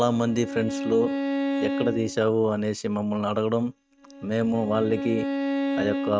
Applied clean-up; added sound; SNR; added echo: neural mask model RNNoise.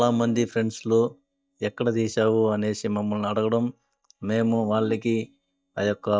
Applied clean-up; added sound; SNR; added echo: neural mask model DeepFilterNet 3.